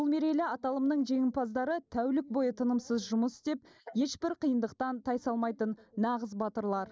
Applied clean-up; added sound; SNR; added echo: neural mask model Resemble Enhance denoiser.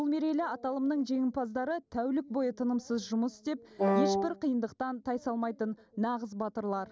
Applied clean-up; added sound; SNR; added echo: none; Wind instrument, woodwind instrument; -3 dB; none.